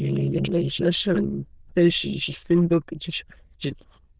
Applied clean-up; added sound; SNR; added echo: neural diffusion model UNIVERSE++.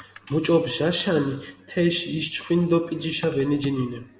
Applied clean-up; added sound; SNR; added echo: none; none; none; none.